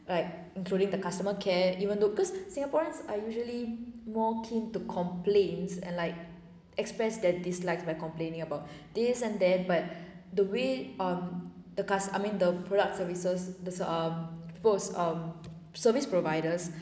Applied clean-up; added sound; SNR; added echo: none; none; none; none.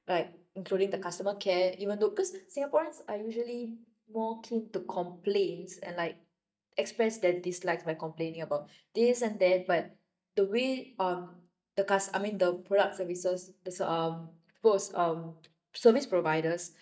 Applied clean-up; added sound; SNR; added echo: neural mask model DeepFilterNet 3.